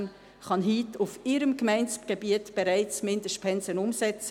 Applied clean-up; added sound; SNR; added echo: none; none; none; none.